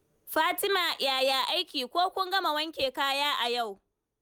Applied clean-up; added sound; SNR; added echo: none; none; none; none.